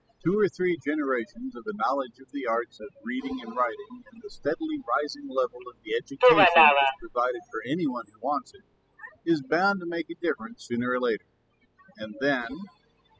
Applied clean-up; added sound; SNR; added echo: classical method spectral subtraction.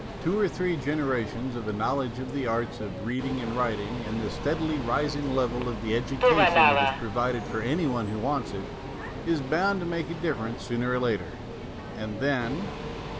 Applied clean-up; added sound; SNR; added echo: none; Subway, metro, underground; 2 dB; none.